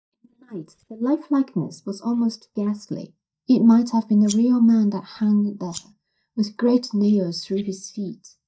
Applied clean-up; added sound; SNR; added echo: neural mask model DeepFilterNet 3.